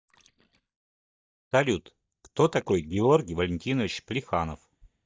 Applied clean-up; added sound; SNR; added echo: neural mask model DeepFilterNet 3.